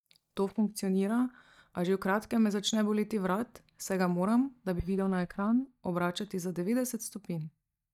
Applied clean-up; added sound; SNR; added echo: neural mask model DeepFilterNet 3.